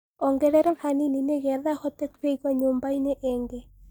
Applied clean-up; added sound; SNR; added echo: neural mask model DeepFilterNet 3.